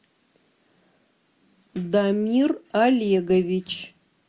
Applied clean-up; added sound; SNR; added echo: none; none; none; none.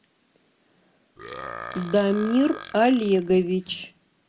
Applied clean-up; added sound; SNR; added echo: none; Burping, eructation; 15 dB; none.